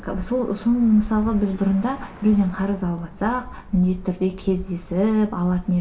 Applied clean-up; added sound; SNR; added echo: none; Bird; 14 dB; reverberation time 0.2 s.